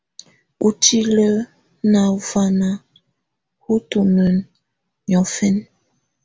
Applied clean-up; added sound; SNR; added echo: none; none; none; none.